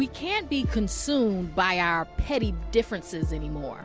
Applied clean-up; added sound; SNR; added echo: none; Bass drum; 4 dB; none.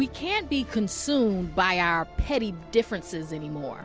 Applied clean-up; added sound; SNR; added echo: none; none; none; none.